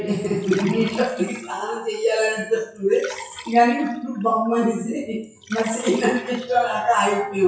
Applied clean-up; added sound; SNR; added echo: classical method WPE with log-MMSE.